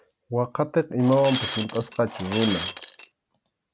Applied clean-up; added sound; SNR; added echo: none; Shatter; -1 dB; none.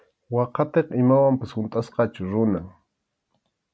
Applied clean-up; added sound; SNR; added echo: none; none; none; none.